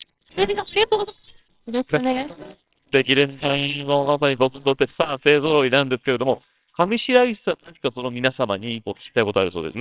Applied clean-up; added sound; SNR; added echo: neural separator model SepFormer WHAMR!.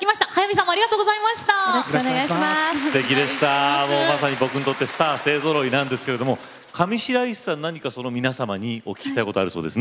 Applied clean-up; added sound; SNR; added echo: none; none; none; none.